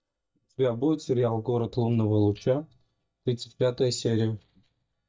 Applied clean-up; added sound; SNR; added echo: neural mask model DeepFilterNet 3.